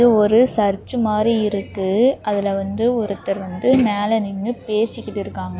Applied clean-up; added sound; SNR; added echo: none; none; none; none.